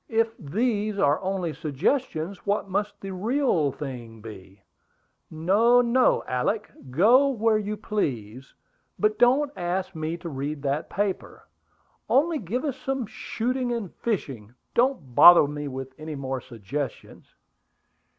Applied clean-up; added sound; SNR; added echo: none; none; none; none.